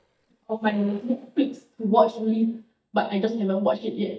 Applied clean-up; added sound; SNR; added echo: neural mask model DeepFilterNet 3.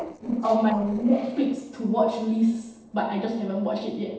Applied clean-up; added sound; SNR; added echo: neural separator model SepFormer DNS4.